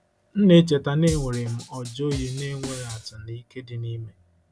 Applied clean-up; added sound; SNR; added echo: none; Drum kit; 12 dB; none.